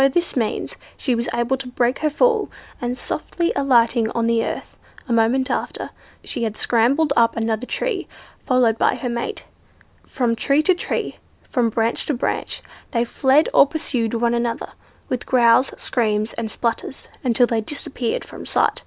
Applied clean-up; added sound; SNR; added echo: none; none; none; none.